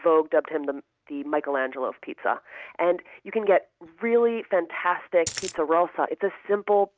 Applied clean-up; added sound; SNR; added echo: neural mask model RNNoise.